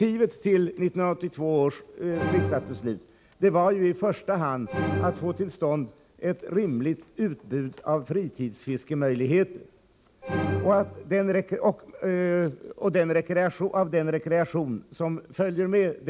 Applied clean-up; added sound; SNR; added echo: none; Musical instrument; 7 dB; none.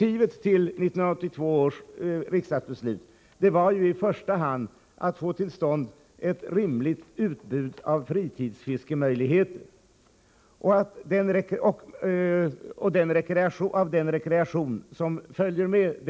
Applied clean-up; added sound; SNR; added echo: none; none; none; none.